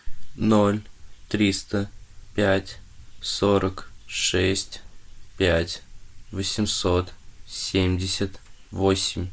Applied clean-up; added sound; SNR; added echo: neural mask model Resemble Enhance denoiser.